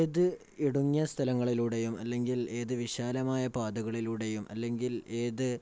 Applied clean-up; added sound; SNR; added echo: none; none; none; none.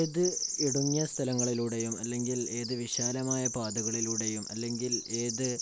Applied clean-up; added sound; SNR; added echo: none; Bird vocalization, bird call, bird song; 4 dB; none.